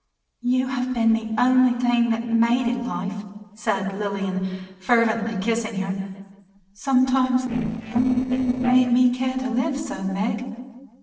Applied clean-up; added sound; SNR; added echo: neural separator model SepFormer DNS4.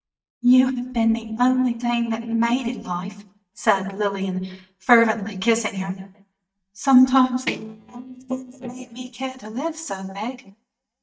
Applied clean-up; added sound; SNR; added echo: neural mask model DeepFilterNet 3.